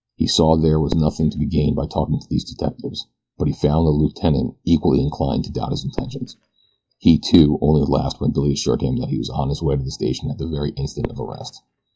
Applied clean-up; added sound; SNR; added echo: classical method log-MMSE.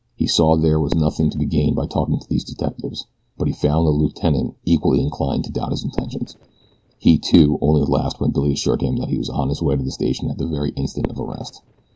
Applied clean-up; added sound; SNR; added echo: none; Fireworks; 19 dB; none.